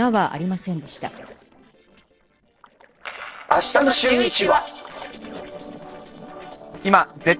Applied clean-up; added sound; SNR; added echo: neural separator model SepFormer DNS4.